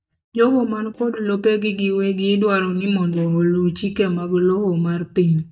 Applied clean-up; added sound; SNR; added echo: neural mask model DeepFilterNet 3.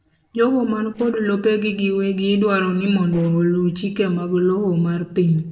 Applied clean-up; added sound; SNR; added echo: neural separator model SepFormer DNS4.